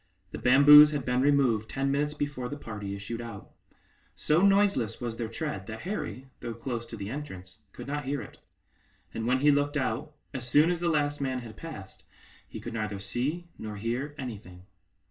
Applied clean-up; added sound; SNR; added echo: none; none; none; reverberation time 0.2 s.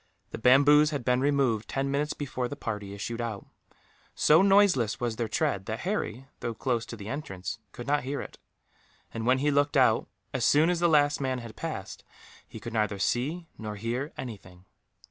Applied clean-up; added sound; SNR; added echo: none; none; none; none.